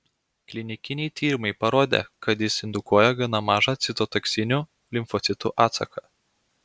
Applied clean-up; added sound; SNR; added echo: none; none; none; none.